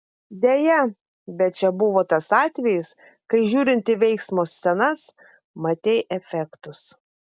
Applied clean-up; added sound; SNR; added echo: none; none; none; none.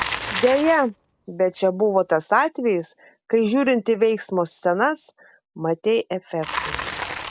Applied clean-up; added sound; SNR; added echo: none; Bicycle; 12 dB; none.